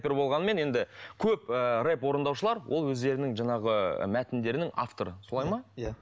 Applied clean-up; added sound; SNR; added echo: none; none; none; none.